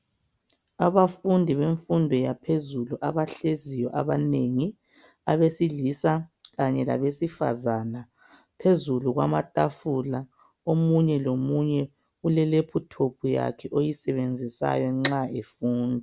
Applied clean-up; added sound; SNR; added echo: none; none; none; none.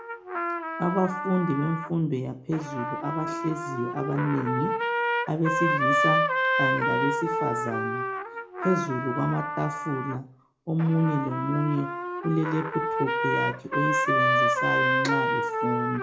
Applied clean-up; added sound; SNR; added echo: none; Trumpet; -1 dB; reverberation time 0.3 s.